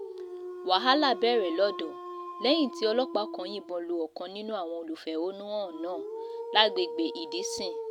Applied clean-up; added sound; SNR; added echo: none; Dog; 10 dB; none.